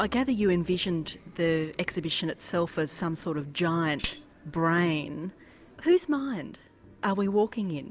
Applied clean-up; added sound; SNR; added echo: none; Tambourine; 12 dB; none.